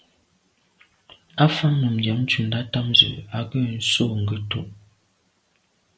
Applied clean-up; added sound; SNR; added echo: none; none; none; none.